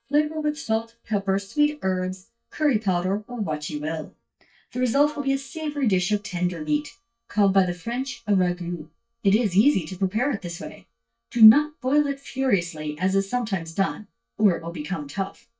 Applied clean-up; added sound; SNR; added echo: neural mask model DeepFilterNet 3.